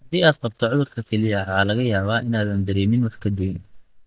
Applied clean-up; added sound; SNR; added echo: neural mask model DeepFilterNet 3.